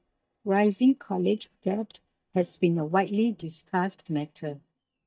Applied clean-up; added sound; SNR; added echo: neural mask model DeepFilterNet 3.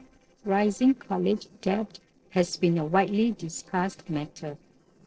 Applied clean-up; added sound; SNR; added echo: neural separator model SepFormer DNS4.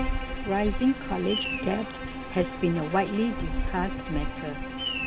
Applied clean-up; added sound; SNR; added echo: none; Bird vocalization, bird call, bird song + Bowed string instrument; 2 dB; none.